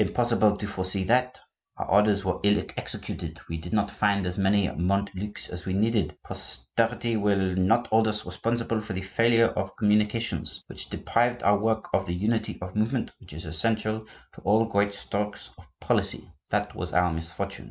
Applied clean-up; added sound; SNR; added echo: none; none; none; none.